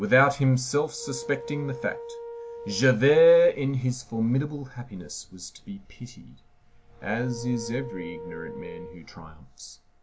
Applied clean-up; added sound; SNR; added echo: none; Wind instrument, woodwind instrument; 14 dB; none.